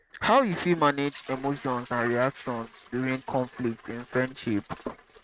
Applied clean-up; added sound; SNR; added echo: neural mask model RNNoise.